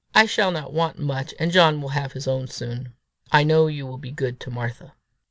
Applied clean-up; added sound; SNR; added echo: none; none; none; none.